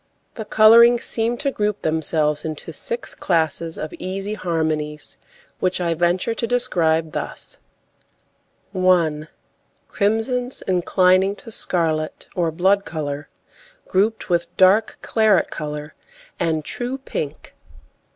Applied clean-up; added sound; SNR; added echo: none; none; none; none.